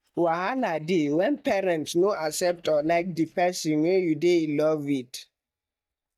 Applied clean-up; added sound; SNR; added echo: neural mask model DeepFilterNet 3.